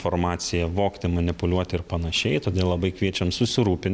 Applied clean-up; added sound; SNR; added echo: none; none; none; none.